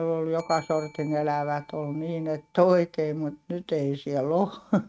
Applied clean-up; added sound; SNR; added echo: neural mask model RNNoise.